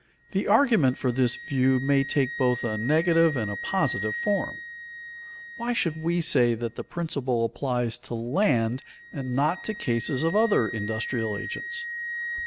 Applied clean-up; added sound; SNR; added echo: none; Wind instrument, woodwind instrument; 11 dB; none.